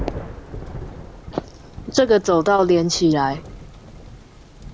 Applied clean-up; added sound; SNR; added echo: none; Thunder; 14 dB; none.